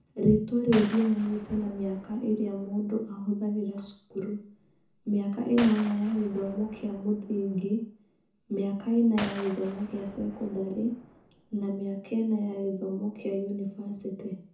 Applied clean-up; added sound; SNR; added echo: none; Gunshot, gunfire; 15 dB; reverberation time 0.6 s.